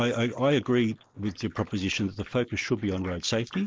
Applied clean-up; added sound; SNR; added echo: neural mask model Resemble Enhance denoiser.